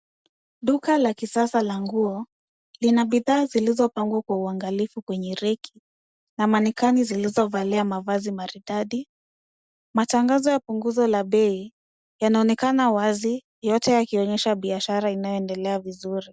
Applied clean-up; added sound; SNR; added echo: none; none; none; none.